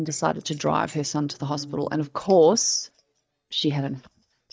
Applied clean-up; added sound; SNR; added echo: neural mask model DeepFilterNet 3.